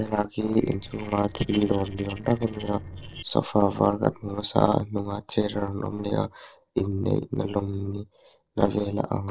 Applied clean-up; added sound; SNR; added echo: neural separator model SepFormer DNS4.